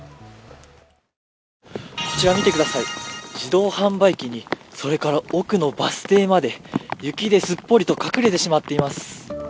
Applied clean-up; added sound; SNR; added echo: none; none; none; none.